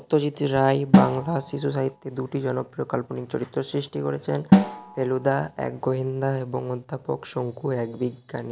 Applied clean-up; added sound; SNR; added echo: none; Snare drum; 0 dB; none.